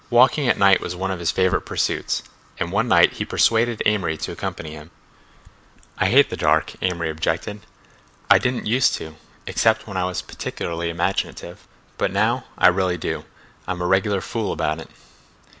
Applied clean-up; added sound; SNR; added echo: none; none; none; none.